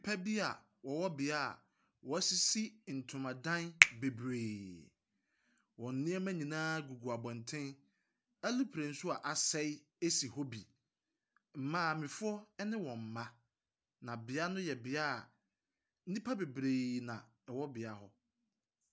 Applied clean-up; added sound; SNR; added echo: none; Finger snapping; -4 dB; none.